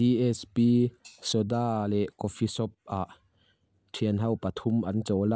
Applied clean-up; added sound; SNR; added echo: none; none; none; none.